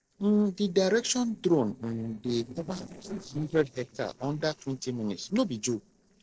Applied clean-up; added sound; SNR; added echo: neural separator model SepFormer DNS4.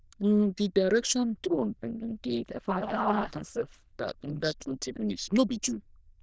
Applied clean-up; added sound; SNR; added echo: neural diffusion model UNIVERSE++.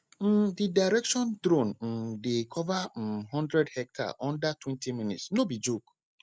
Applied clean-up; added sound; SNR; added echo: none; none; none; none.